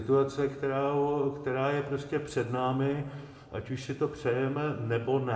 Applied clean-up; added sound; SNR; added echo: none; none; none; reverberation time 1.3 s.